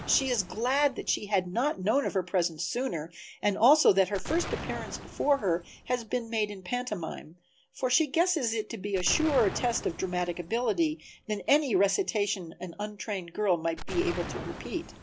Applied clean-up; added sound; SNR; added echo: none; Explosion; 14 dB; none.